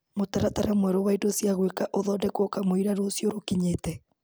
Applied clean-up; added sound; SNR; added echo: none; none; none; none.